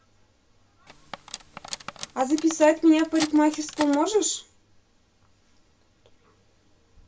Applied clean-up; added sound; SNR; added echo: none; Cutlery, silverware; 12 dB; reverberation time 0.2 s.